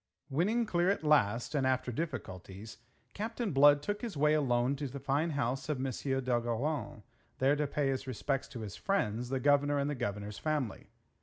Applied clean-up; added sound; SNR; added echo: none; none; none; none.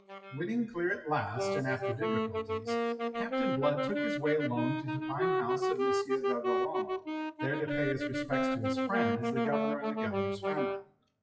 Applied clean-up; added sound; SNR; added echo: classical method WPE with log-MMSE.